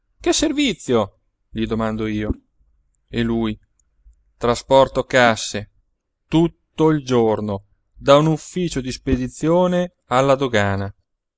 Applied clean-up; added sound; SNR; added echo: neural mask model Resemble Enhance denoiser.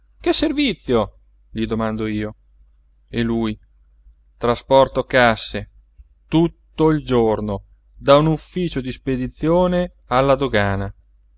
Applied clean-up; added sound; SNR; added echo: none; none; none; none.